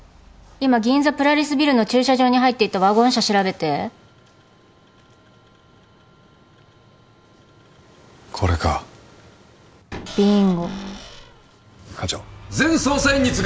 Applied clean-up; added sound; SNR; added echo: none; Cupboard open or close / Door; 13 dB; none.